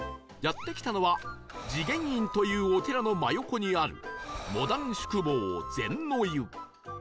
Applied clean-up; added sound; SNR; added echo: none; Breathing; 14 dB; none.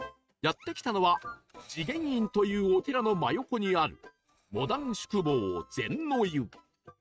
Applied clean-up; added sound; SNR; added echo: neural mask model RNNoise.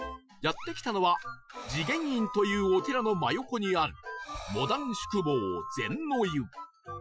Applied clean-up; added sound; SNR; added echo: classical method Wiener filter.